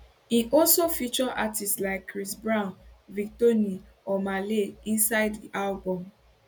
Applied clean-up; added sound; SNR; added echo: none; none; none; none.